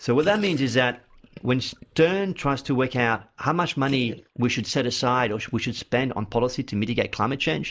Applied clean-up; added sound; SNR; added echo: neural mask model Resemble Enhance denoiser.